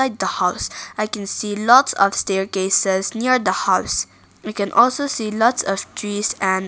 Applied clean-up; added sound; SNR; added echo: none; none; none; none.